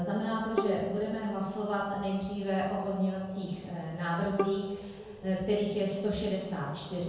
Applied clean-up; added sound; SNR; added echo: none; Bowed string instrument; 7 dB; reverberation time 1.2 s.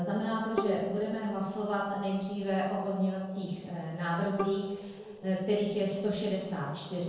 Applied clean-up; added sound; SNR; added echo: neural separator model SepFormer DNS4.